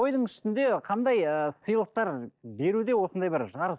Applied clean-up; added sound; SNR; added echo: neural mask model DeepFilterNet 3.